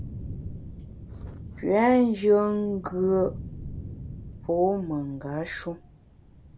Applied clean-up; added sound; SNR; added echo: none; Thunder; 13 dB; none.